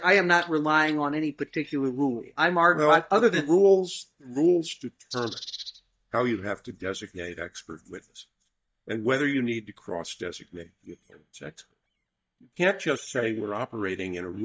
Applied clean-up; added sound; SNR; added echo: neural mask model DeepFilterNet 3.